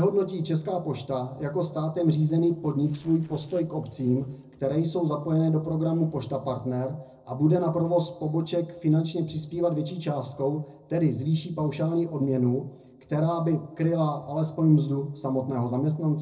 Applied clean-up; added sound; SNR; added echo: neural separator model SepFormer DNS4.